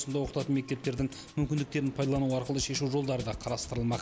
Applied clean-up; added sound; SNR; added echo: none; Drum kit; 15 dB; none.